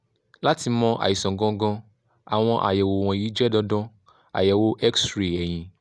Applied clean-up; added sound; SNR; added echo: none; none; none; none.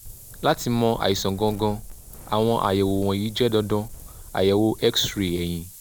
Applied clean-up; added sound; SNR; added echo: none; Wind; 17 dB; none.